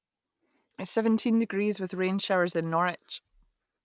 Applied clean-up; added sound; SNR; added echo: none; none; none; none.